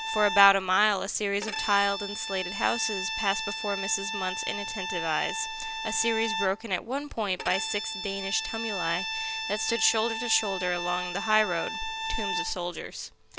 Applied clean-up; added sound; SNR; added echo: none; Bowed string instrument; 5 dB; none.